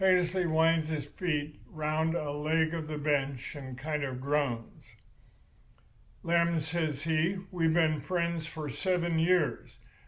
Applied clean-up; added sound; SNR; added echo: none; none; none; none.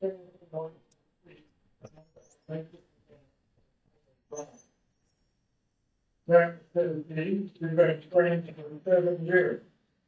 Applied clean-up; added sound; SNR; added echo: neural mask model DeepFilterNet 3.